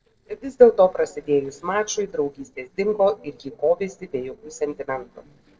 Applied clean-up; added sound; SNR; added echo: neural separator model SepFormer DNS4.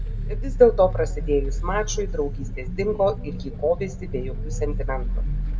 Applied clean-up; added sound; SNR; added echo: none; Vehicle; 2 dB; reverberation time 0.5 s.